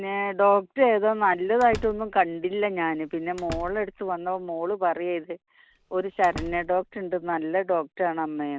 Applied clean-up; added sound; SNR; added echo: none; Slam; 17 dB; none.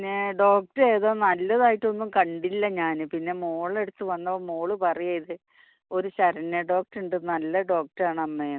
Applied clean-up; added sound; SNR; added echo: none; none; none; none.